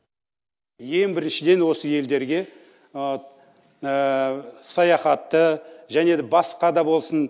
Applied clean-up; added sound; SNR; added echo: none; none; none; none.